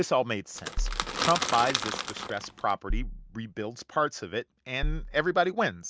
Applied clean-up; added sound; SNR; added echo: none; Bass drum + Crackle / Crushing; 2 dB; none.